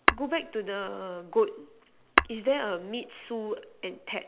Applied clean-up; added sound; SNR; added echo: none; Tap / Hammer; 0 dB; none.